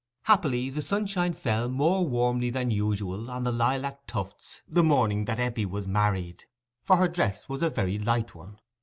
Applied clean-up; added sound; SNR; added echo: none; none; none; none.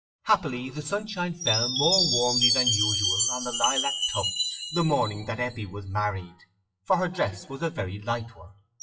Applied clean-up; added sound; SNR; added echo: classical method WPE with log-MMSE.